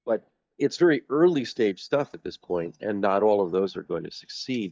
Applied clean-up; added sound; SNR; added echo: neural mask model DeepFilterNet 3.